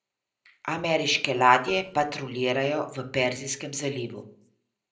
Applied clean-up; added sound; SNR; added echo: neural separator model SepFormer DNS4.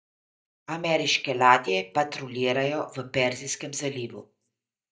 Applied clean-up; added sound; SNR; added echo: neural mask model DeepFilterNet 3.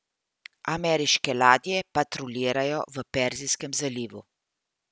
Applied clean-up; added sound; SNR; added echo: none; none; none; none.